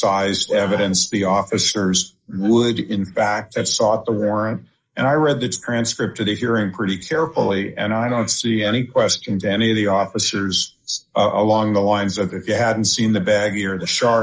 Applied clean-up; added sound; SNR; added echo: neural mask model Resemble Enhance denoiser.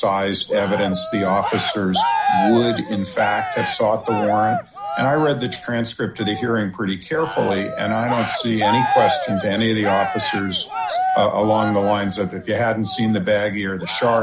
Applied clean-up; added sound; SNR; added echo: none; Cheering; 5 dB; none.